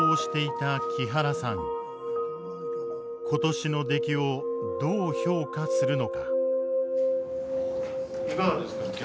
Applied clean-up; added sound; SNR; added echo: none; none; none; none.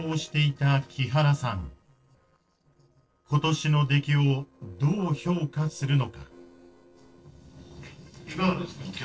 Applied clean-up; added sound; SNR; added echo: neural separator model SepFormer DNS4.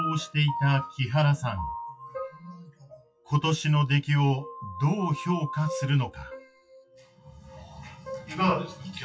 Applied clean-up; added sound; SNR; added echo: classical method WPE with log-MMSE.